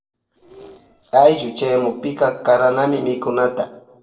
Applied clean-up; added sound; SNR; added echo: neural separator model SepFormer DNS4.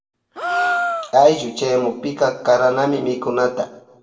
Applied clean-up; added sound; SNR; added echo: none; Gasp; 6 dB; reverberation time 0.6 s.